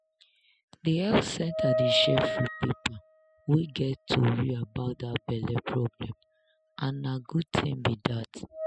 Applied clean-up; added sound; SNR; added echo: classical method spectral subtraction.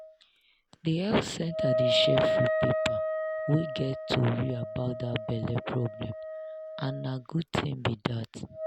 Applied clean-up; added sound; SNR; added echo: none; Wind instrument, woodwind instrument; 2 dB; none.